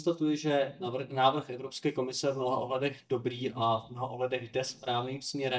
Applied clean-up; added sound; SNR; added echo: neural mask model DeepFilterNet 3.